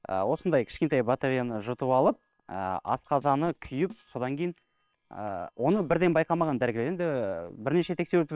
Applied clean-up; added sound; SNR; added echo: neural separator model SepFormer WHAM!.